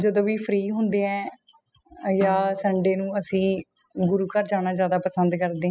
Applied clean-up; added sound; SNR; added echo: classical method spectral subtraction.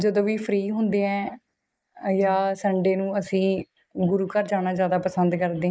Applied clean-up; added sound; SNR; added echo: neural mask model Resemble Enhance denoiser.